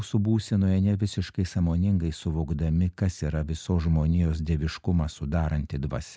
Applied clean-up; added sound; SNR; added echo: none; none; none; none.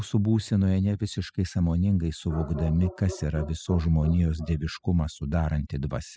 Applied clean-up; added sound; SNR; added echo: classical method spectral subtraction.